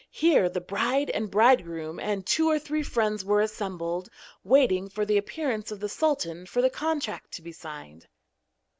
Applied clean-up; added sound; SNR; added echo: none; none; none; none.